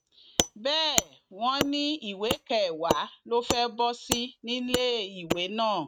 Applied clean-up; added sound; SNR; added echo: neural mask model RNNoise.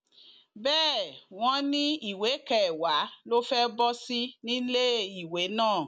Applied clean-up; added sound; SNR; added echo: none; none; none; none.